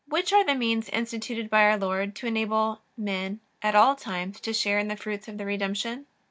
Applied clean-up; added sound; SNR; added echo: none; none; none; none.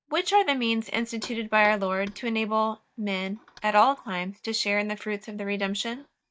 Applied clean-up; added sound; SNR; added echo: neural mask model DeepFilterNet 3.